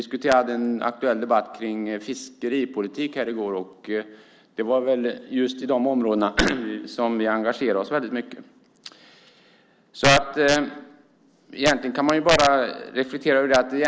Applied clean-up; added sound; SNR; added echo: none; none; none; none.